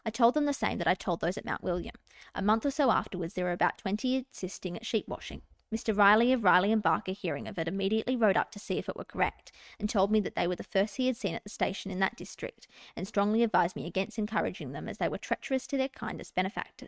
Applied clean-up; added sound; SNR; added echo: neural mask model RNNoise.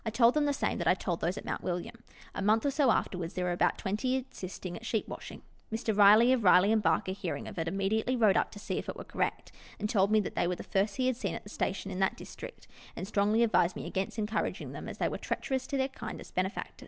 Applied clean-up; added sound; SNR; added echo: none; none; none; none.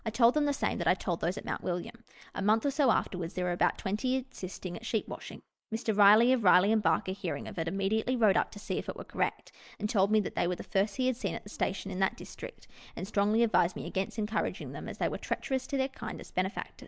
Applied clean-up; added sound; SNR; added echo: neural mask model Resemble Enhance denoiser.